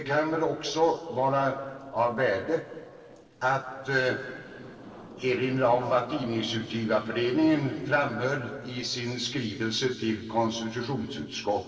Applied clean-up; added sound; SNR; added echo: neural separator model SepFormer DNS4.